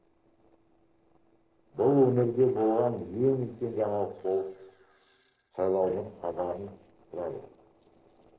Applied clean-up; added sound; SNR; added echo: neural separator model SepFormer DNS4.